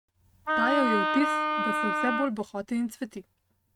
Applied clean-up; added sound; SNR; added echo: neural mask model RNNoise.